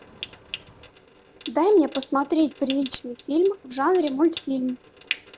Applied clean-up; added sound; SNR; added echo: none; Trickle, dribble / Sink (filling or washing) / Water tap, faucet; 14 dB; none.